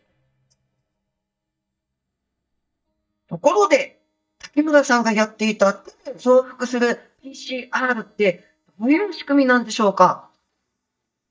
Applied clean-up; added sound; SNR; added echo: neural mask model DeepFilterNet 3.